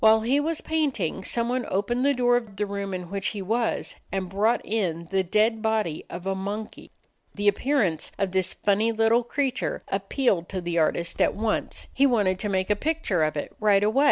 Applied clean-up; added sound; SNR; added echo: none; none; none; none.